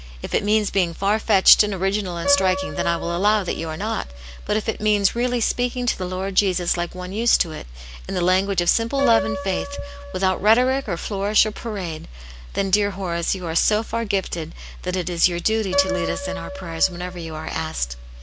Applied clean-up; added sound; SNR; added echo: none; Piano; 11 dB; none.